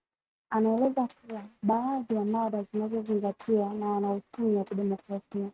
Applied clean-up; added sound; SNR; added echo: neural mask model RNNoise.